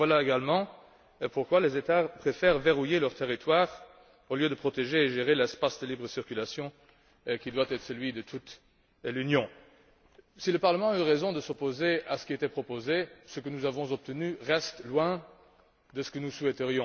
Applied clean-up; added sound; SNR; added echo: none; none; none; none.